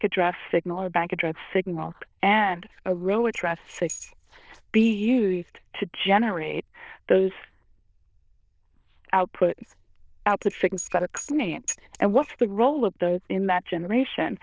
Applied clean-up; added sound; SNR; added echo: neural diffusion model UNIVERSE++.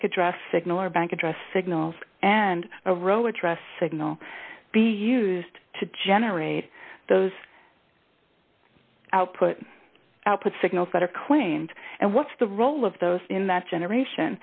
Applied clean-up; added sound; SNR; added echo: none; none; none; none.